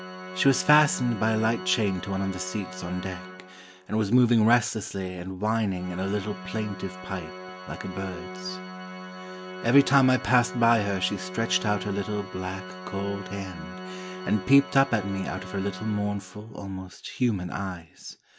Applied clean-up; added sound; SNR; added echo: none; Organ; 13 dB; none.